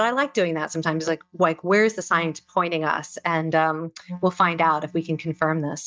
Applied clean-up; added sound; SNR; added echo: neural mask model DeepFilterNet 3.